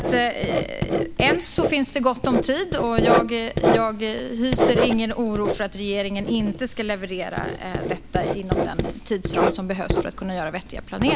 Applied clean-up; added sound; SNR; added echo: none; Writing; 0 dB; none.